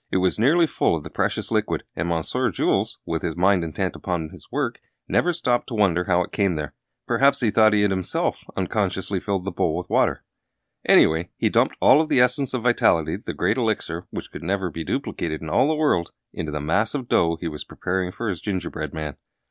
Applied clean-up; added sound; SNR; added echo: none; none; none; none.